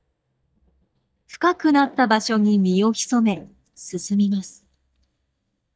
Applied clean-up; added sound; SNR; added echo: neural mask model DeepFilterNet 3.